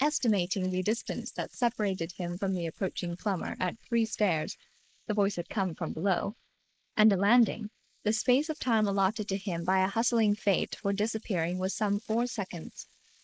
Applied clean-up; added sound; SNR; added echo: neural mask model Resemble Enhance denoiser.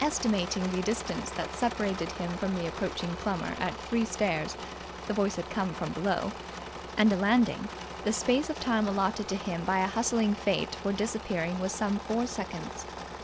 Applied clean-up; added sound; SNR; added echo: none; Engine / Mechanisms; 9 dB; none.